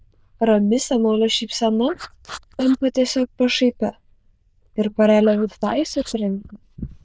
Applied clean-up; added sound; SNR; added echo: neural diffusion model UNIVERSE++.